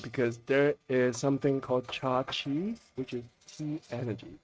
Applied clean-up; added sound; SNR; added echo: neural mask model RNNoise.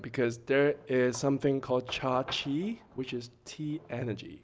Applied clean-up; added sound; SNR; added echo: none; none; none; none.